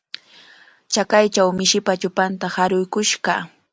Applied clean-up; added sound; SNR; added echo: none; none; none; none.